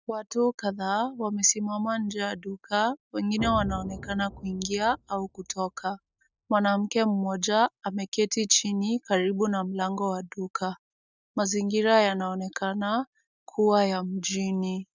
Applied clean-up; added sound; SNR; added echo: neural mask model RNNoise.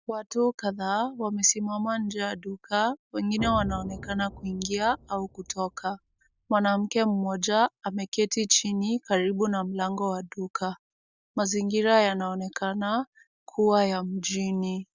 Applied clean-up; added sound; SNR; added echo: none; Explosion; 14 dB; none.